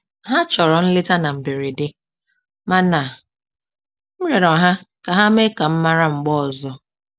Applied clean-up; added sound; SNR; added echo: none; none; none; none.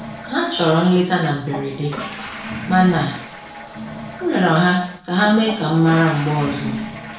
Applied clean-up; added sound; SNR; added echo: none; Toilet flush / Water; 12 dB; reverberation time 0.6 s.